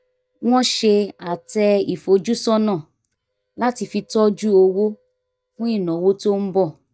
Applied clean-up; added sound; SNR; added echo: neural mask model DeepFilterNet 3.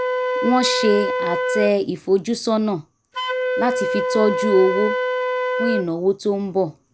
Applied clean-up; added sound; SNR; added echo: none; Wind instrument, woodwind instrument; 2 dB; none.